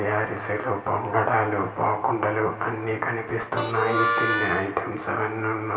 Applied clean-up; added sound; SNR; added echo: none; Harmonica; 2 dB; reverberation time 2.2 s.